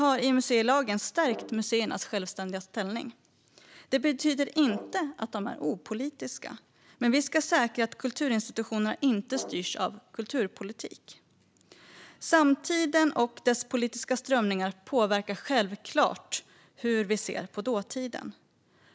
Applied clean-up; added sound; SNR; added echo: none; Brass instrument; 17 dB; none.